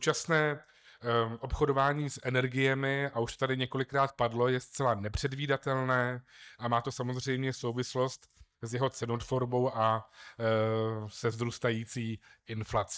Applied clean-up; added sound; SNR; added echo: neural mask model DeepFilterNet 3.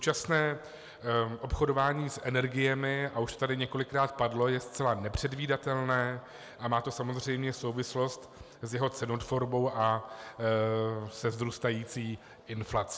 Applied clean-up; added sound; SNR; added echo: none; none; none; none.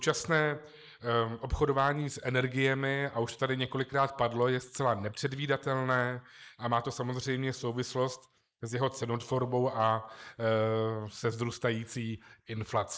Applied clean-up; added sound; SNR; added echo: neural mask model Resemble Enhance denoiser.